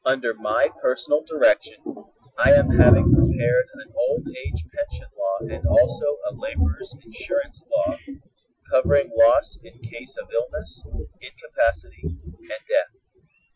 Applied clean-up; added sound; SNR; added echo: classical method Wiener filter.